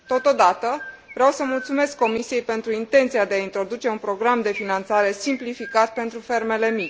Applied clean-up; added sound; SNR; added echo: none; Chirp, tweet; 18 dB; none.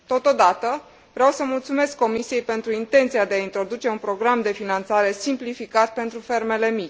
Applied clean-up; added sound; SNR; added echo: none; none; none; none.